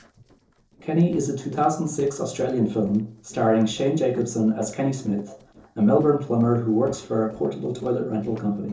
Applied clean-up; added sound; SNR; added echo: neural separator model SepFormer DNS4.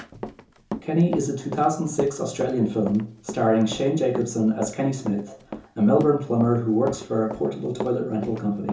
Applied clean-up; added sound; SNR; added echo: none; Run; 13 dB; reverberation time 0.6 s.